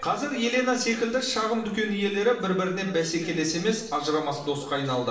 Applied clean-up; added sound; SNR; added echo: none; none; none; reverberation time 0.6 s.